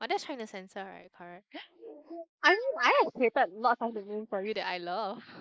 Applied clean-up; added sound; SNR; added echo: neural mask model Resemble Enhance denoiser.